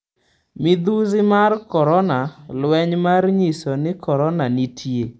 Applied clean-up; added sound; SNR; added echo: none; none; none; none.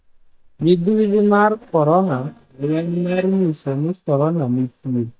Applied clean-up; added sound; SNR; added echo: neural mask model DeepFilterNet 3.